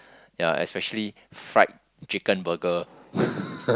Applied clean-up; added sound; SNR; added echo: none; none; none; none.